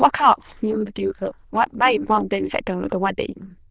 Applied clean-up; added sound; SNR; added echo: neural diffusion model UNIVERSE++.